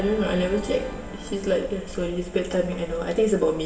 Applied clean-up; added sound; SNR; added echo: none; Organ; 15 dB; reverberation time 0.8 s.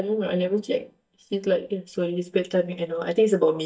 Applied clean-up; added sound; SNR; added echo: neural mask model DeepFilterNet 3.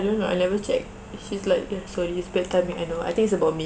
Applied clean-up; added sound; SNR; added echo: none; none; none; none.